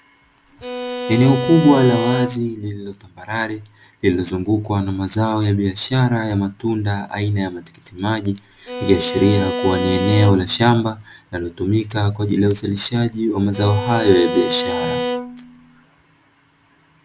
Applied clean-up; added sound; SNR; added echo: none; Bowed string instrument; 5 dB; none.